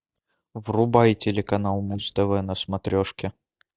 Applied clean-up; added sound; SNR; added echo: neural mask model DeepFilterNet 3.